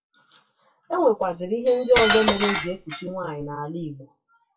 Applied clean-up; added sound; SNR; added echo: classical method WPE with log-MMSE.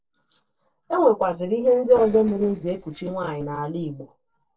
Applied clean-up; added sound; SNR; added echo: neural separator model SepFormer DNS4.